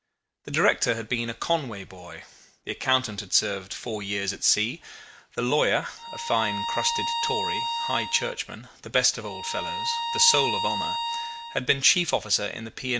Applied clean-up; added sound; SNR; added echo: none; Bowed string instrument; 3 dB; none.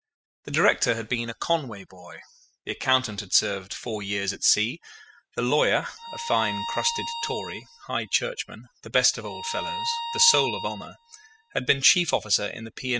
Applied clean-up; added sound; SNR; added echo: classical method spectral subtraction.